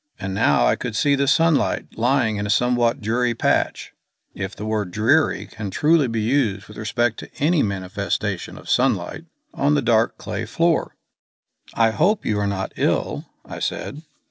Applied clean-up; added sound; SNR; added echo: none; none; none; none.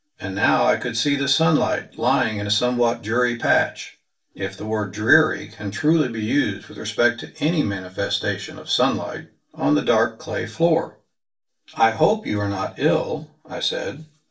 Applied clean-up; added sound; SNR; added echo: none; none; none; reverberation time 0.2 s.